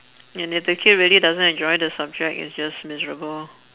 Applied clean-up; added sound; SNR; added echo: none; none; none; none.